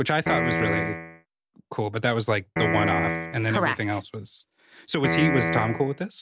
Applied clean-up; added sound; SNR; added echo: none; Piano; 0 dB; none.